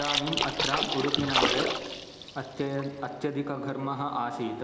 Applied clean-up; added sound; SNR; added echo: none; Splash, splatter; 0 dB; none.